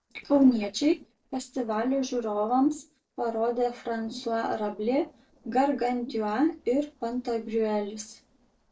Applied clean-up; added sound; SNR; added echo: neural separator model SepFormer DNS4.